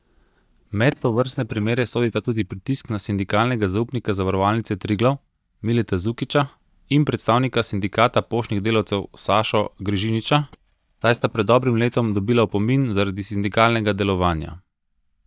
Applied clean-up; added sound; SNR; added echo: neural mask model DeepFilterNet 3.